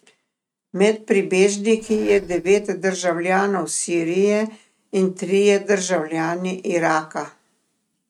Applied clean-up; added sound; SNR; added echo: neural mask model RNNoise.